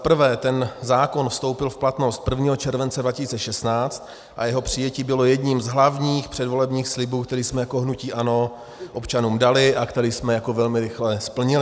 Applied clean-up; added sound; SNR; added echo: none; none; none; none.